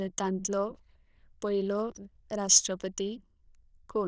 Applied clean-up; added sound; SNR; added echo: neural diffusion model UNIVERSE++.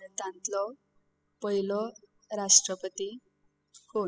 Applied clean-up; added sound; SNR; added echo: classical method spectral subtraction.